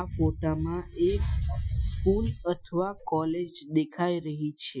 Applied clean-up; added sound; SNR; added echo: classical method Wiener filter.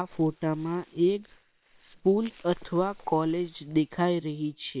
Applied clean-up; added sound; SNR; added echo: neural separator model SepFormer WHAM!.